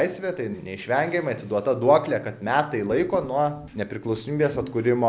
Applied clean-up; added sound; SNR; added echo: none; none; none; none.